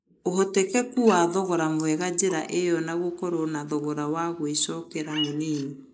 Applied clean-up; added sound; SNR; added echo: neural mask model Resemble Enhance denoiser.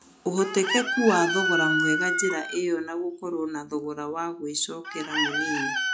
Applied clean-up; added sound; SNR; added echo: classical method log-MMSE.